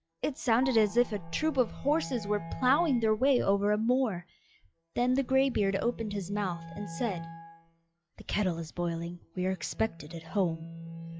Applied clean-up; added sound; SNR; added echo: classical method log-MMSE.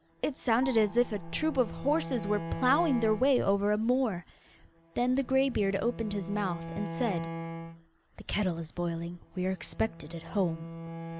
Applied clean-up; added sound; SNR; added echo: none; Bowed string instrument + Gong; 11 dB; none.